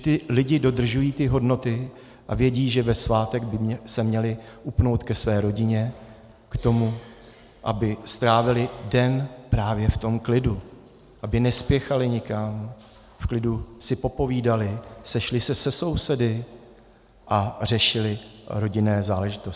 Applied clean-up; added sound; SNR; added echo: none; none; none; none.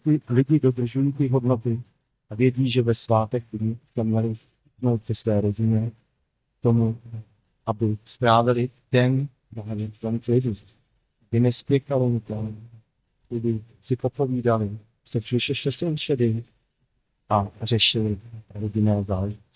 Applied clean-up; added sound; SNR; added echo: neural mask model DeepFilterNet 3.